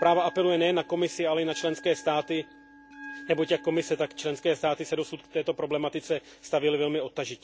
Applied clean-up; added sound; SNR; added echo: none; Bell; 20 dB; none.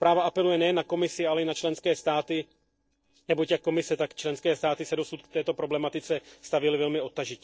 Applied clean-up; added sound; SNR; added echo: neural separator model SepFormer DNS4.